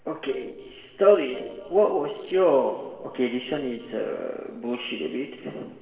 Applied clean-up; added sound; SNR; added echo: neural separator model SepFormer DNS4.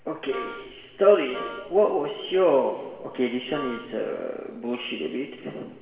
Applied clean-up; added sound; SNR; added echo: none; Wind instrument, woodwind instrument; 15 dB; reverberation time 2.2 s.